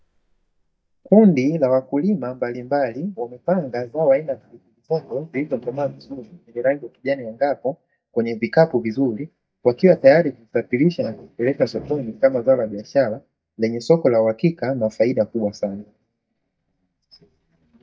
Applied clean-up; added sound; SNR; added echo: neural mask model DeepFilterNet 3.